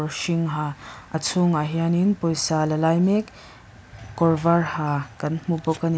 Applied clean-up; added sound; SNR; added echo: none; none; none; none.